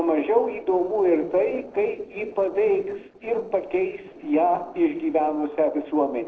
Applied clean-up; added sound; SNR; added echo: neural separator model SepFormer DNS4.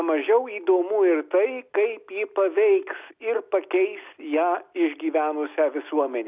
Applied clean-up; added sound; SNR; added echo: none; none; none; none.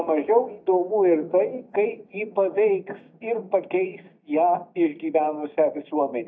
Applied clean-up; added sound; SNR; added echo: neural mask model DeepFilterNet 3.